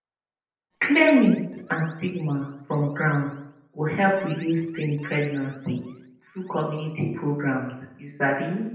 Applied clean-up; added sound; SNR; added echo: neural separator model SepFormer DNS4.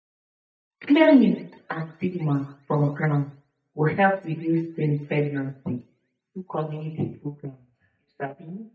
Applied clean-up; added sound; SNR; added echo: neural mask model DeepFilterNet 3.